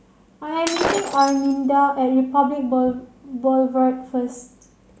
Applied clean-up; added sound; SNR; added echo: none; Shatter; 7 dB; none.